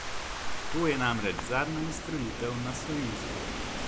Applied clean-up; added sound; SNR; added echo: none; Rain / Thunderstorm; 1 dB; none.